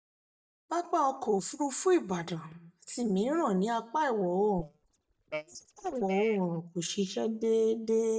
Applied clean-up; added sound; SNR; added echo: neural mask model DeepFilterNet 3.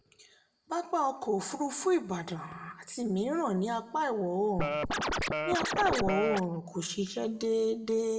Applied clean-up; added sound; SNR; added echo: none; Scratching (performance technique); 0 dB; reverberation time 0.5 s.